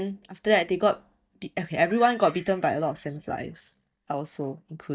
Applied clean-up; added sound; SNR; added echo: neural mask model DeepFilterNet 3.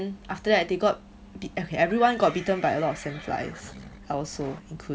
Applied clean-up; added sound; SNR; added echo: none; Livestock, farm animals, working animals; 17 dB; none.